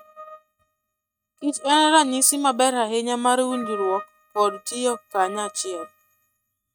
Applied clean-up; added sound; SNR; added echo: neural mask model RNNoise.